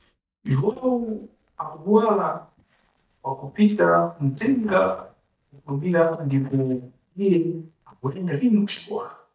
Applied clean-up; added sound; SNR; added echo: neural mask model DeepFilterNet 3.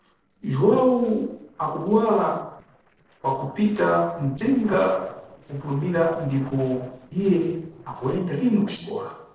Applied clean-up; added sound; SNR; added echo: neural separator model SepFormer DNS4.